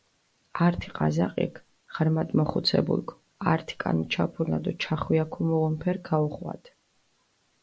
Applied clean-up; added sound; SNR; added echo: none; none; none; none.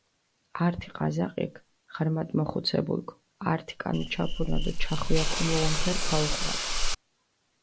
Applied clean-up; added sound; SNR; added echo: none; Hiss / Insect; -5 dB; none.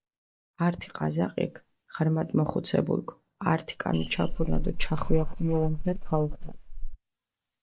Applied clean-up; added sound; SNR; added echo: neural mask model DeepFilterNet 3.